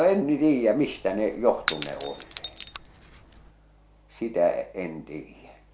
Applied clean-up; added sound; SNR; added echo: none; Shatter / Crushing; 12 dB; none.